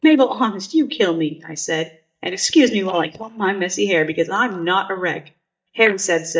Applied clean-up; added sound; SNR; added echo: neural mask model DeepFilterNet 3.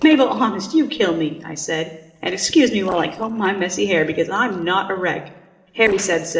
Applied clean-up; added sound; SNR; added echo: neural separator model SepFormer DNS4.